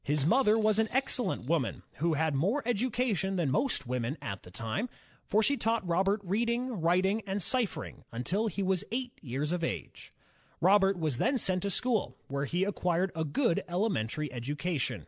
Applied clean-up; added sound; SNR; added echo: none; Rattle / Rattle (instrument); 18 dB; none.